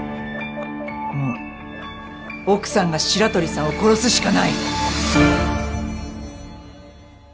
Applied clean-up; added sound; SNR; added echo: none; none; none; none.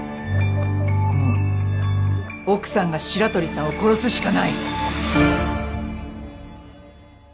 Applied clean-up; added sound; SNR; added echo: none; Bowed string instrument; -2 dB; none.